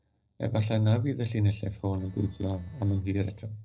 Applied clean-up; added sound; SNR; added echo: neural separator model SepFormer DNS4.